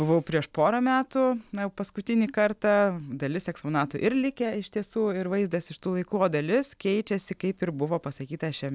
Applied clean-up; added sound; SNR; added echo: none; none; none; none.